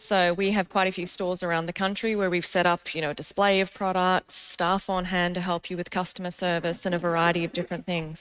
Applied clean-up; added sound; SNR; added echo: neural mask model RNNoise.